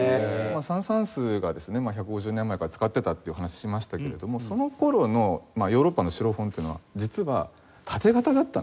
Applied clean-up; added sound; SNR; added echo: none; none; none; none.